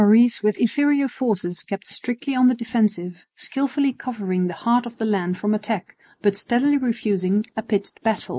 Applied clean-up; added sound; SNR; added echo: neural mask model Resemble Enhance denoiser.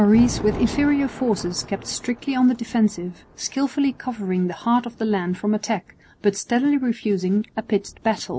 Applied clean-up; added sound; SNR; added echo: none; Thunder; 15 dB; none.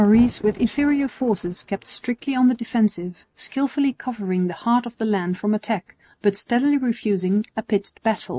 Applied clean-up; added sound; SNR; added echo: neural mask model RNNoise.